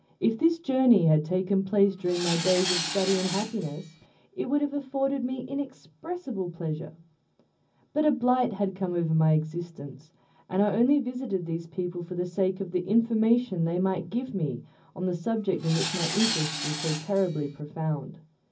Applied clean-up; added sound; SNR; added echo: none; Tools; 6 dB; reverberation time 0.4 s.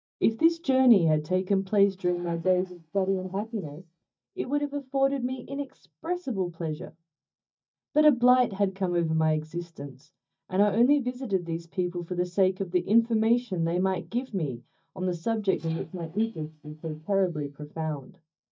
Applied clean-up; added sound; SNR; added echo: neural mask model DeepFilterNet 3.